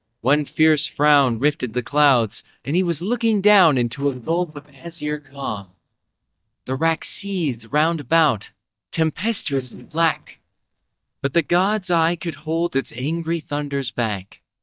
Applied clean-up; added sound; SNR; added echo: neural mask model DeepFilterNet 3.